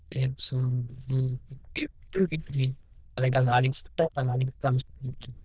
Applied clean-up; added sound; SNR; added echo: neural diffusion model UNIVERSE++.